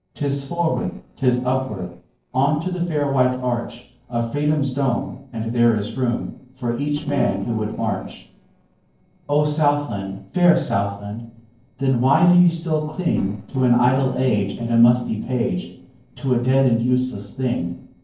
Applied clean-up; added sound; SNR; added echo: neural separator model SepFormer DNS4.